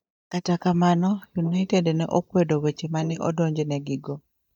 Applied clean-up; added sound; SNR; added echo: neural mask model DeepFilterNet 3.